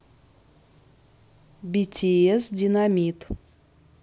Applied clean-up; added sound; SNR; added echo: none; none; none; none.